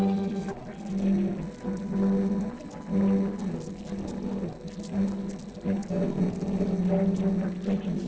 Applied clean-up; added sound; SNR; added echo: neural separator model SepFormer DNS4.